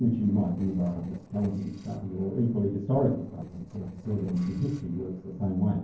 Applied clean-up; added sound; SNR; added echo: neural separator model SepFormer DNS4.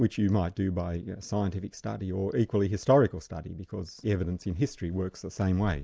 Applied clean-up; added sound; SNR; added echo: none; none; none; none.